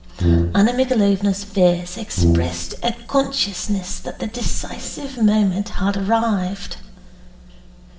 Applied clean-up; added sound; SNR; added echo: none; Brass instrument; -1 dB; reverberation time 1.6 s.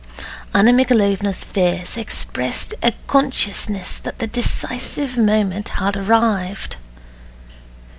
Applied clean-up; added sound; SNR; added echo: none; none; none; none.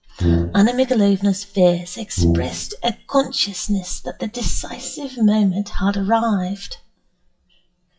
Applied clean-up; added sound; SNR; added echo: classical method WPE with log-MMSE.